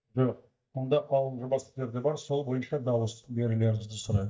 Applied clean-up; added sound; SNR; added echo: neural mask model DeepFilterNet 3.